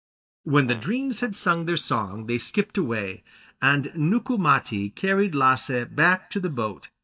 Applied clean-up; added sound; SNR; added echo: neural mask model DeepFilterNet 3.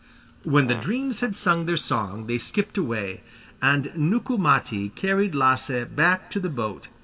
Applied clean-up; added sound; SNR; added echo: none; Fart; 18 dB; reverberation time 1.5 s.